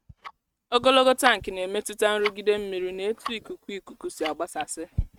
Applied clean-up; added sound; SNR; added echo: neural mask model RNNoise.